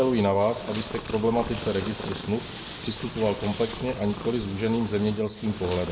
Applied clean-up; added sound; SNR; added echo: none; Purr; 10 dB; reverberation time 1.2 s.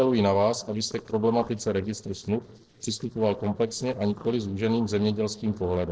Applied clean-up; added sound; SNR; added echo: neural separator model SepFormer DNS4.